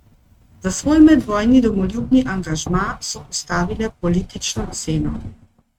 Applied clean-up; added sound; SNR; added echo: neural mask model RNNoise.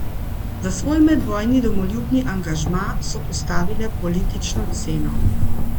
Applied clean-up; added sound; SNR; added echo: none; Cricket; -3 dB; none.